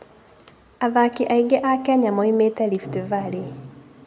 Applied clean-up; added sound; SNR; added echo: none; none; none; none.